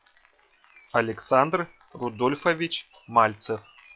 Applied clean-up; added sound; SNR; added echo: classical method log-MMSE.